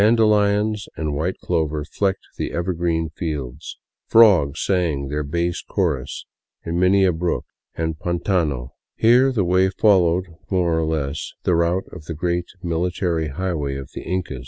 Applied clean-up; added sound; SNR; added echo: none; none; none; none.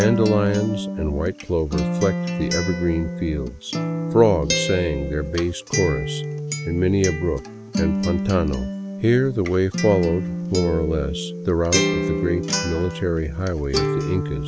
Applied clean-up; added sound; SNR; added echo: none; Acoustic guitar; 3 dB; none.